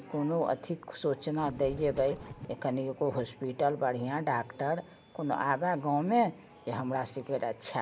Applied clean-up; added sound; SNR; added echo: none; Scratching (performance technique); 14 dB; none.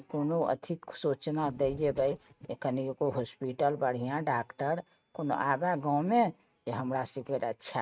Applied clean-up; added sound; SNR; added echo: neural mask model RNNoise.